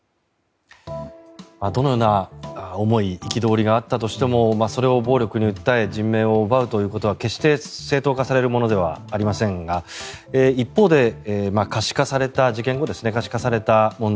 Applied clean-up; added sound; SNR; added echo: none; none; none; none.